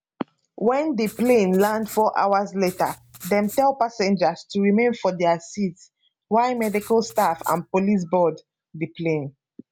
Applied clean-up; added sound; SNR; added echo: none; Writing; 20 dB; none.